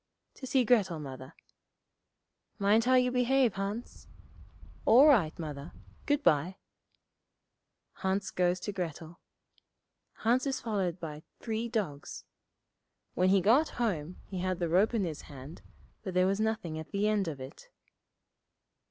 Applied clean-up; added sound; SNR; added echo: none; Wind; 17 dB; none.